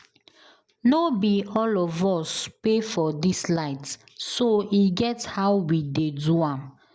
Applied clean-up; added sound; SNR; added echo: none; none; none; none.